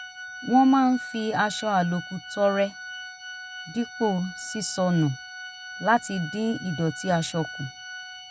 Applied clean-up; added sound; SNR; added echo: none; Organ; 13 dB; none.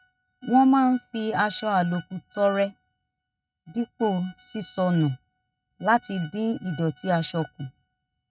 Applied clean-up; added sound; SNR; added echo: neural mask model RNNoise.